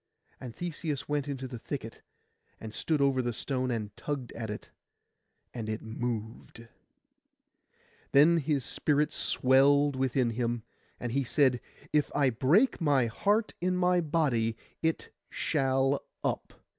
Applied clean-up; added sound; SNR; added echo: none; none; none; none.